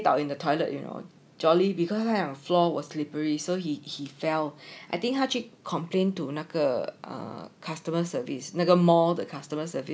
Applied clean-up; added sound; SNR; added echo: none; none; none; none.